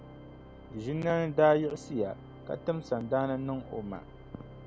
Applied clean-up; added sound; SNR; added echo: none; Organ; 16 dB; none.